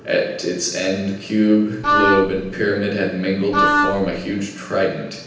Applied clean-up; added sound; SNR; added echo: none; Wind instrument, woodwind instrument; -1 dB; reverberation time 0.9 s.